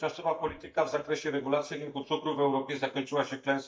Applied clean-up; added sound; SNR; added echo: neural mask model DeepFilterNet 3.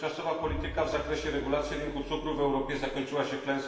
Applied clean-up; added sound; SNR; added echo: none; Explosion; 11 dB; reverberation time 1.4 s.